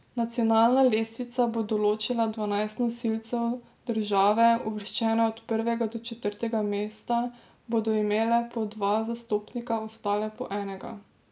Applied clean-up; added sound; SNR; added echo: none; none; none; none.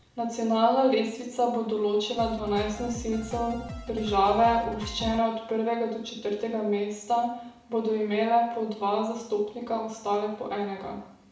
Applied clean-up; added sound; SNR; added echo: none; Drum kit; 11 dB; reverberation time 0.7 s.